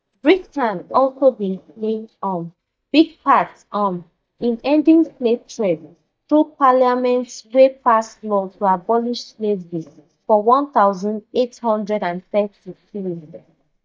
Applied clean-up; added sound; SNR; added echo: neural mask model DeepFilterNet 3.